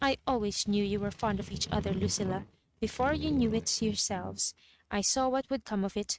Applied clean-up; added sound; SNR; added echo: neural mask model RNNoise.